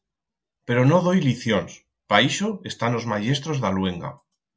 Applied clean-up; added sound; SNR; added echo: none; none; none; none.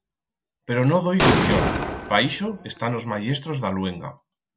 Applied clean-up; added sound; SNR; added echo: none; Explosion; -1 dB; none.